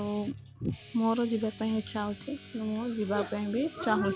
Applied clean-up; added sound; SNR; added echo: none; Guitar; 15 dB; none.